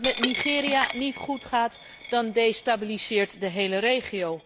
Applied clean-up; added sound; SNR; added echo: none; Water / Splash, splatter + Coin (dropping); 8 dB; none.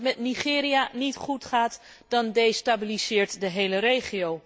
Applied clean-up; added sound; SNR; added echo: none; none; none; none.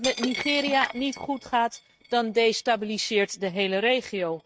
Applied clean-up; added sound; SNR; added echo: neural mask model RNNoise.